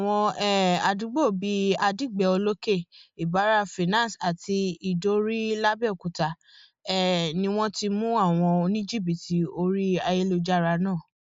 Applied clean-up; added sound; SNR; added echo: neural mask model Resemble Enhance denoiser.